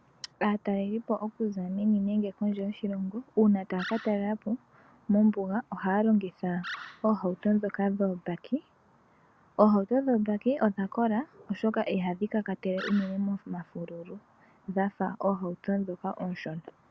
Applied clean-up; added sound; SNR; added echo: none; Animal; 14 dB; none.